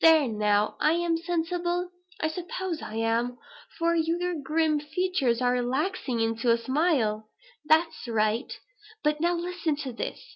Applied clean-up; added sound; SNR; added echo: none; none; none; none.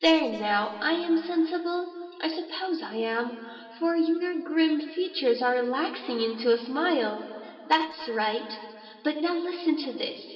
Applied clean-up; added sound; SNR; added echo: none; none; none; reverberation time 2.2 s.